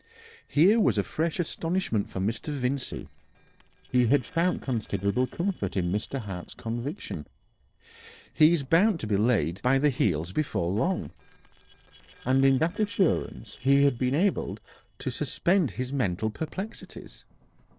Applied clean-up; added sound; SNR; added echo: neural separator model SepFormer DNS4.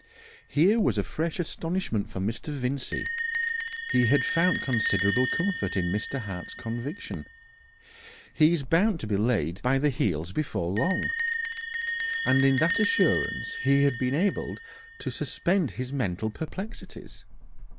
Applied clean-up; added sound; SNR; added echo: none; Bell; 6 dB; none.